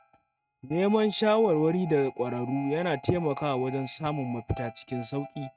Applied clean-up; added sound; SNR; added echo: neural mask model RNNoise.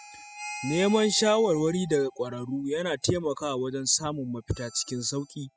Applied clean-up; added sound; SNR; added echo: classical method spectral subtraction.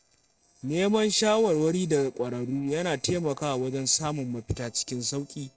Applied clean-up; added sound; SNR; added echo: neural separator model SepFormer DNS4.